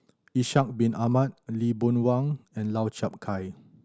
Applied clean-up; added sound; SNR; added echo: none; none; none; none.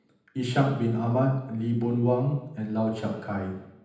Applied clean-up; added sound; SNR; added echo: none; none; none; reverberation time 0.9 s.